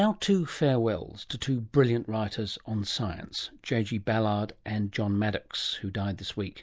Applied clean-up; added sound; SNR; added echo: none; none; none; none.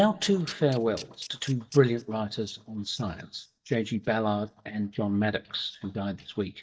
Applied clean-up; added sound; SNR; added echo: neural mask model DeepFilterNet 3.